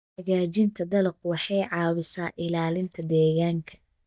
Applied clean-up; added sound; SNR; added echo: neural mask model DeepFilterNet 3.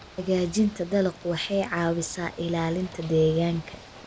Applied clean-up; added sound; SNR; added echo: none; Ocean / Boat, Water vehicle; 20 dB; none.